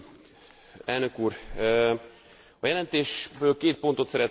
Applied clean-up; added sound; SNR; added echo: none; none; none; none.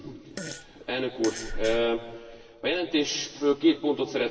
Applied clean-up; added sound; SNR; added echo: none; Fart; 13 dB; reverberation time 1.7 s.